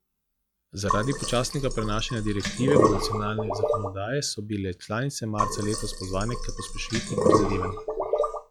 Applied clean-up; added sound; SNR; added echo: classical method log-MMSE.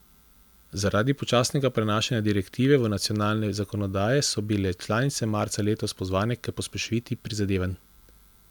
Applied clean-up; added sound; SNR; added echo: none; none; none; none.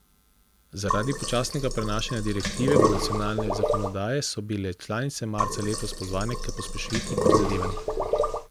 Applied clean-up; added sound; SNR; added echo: none; Sink (filling or washing); -3 dB; none.